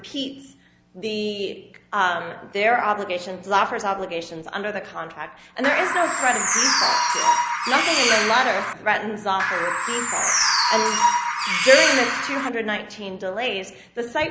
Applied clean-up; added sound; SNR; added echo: none; Bird; -3 dB; none.